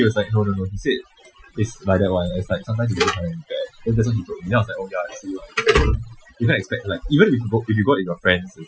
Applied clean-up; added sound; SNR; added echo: classical method Wiener filter.